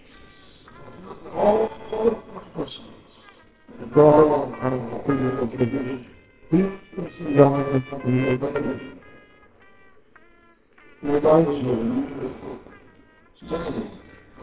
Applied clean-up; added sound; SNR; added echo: neural separator model SepFormer WHAMR!.